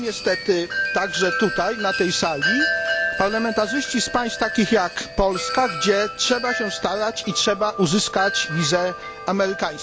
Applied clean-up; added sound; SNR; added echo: none; Wind chime; 5 dB; none.